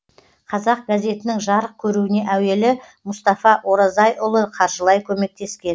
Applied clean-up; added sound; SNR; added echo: none; none; none; none.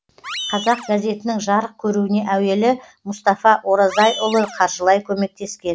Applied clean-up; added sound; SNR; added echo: none; Animal; 14 dB; none.